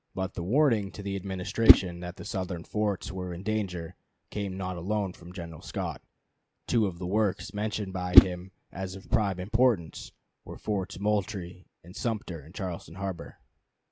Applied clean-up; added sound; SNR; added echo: none; Whoosh, swoosh, swish; -4 dB; none.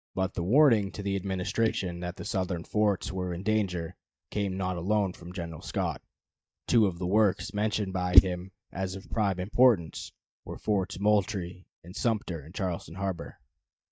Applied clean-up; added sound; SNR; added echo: neural mask model DeepFilterNet 3.